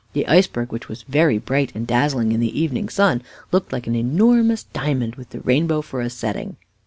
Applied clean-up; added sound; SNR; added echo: none; none; none; none.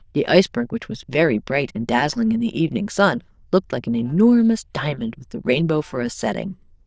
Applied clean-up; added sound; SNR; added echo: neural diffusion model UNIVERSE++.